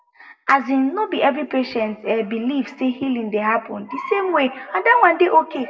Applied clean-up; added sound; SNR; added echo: none; none; none; reverberation time 0.5 s.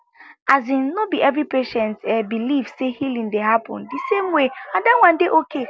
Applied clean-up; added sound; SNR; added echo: none; none; none; none.